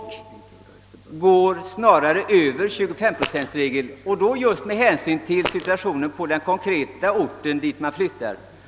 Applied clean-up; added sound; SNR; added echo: none; Fart; 8 dB; none.